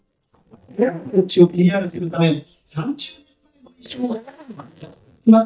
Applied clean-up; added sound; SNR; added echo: neural mask model DeepFilterNet 3.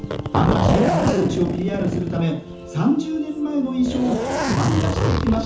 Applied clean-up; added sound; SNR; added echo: none; Zipper (clothing); 0 dB; reverberation time 0.9 s.